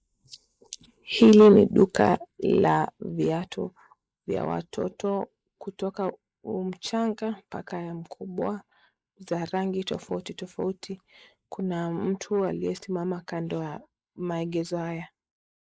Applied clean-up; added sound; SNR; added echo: neural mask model Resemble Enhance denoiser.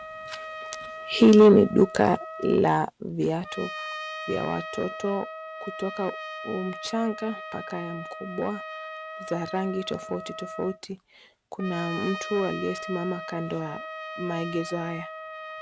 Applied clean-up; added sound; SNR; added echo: none; Trumpet; 12 dB; none.